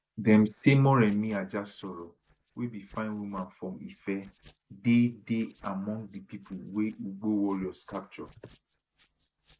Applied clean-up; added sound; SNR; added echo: neural separator model SepFormer DNS4.